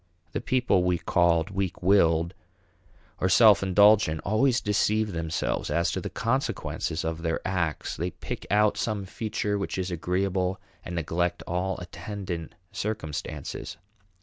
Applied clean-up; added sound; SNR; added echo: none; none; none; none.